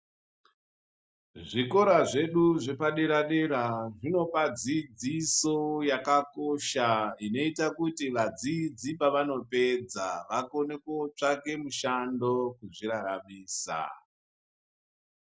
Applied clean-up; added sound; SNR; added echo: none; none; none; none.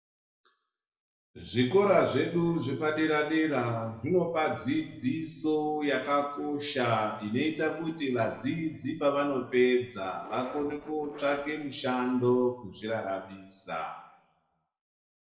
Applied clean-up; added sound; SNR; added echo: none; Zipper (clothing); 17 dB; reverberation time 0.9 s.